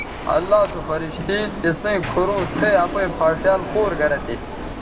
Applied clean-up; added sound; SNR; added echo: none; Alarm; 7 dB; reverberation time 0.7 s.